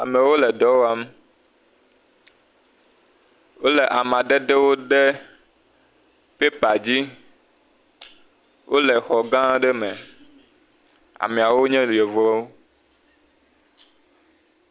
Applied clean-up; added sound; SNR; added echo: none; none; none; none.